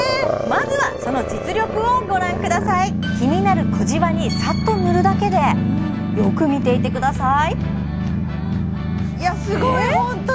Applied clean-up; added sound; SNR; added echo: none; Growling; 0 dB; none.